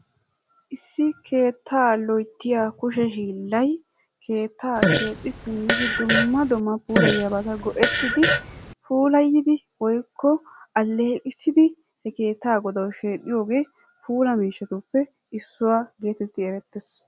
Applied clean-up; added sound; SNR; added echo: none; Fart; 0 dB; none.